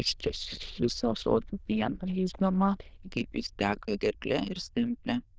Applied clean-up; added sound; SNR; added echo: neural diffusion model UNIVERSE++.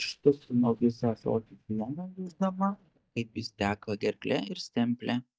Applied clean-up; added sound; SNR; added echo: neural mask model DeepFilterNet 3.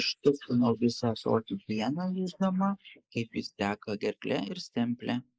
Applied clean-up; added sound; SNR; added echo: neural mask model Resemble Enhance denoiser.